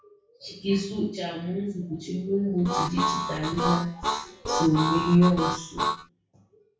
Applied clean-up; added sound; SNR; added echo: none; Harmonica; 2 dB; reverberation time 0.6 s.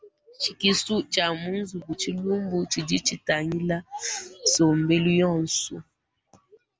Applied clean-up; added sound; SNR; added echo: none; none; none; none.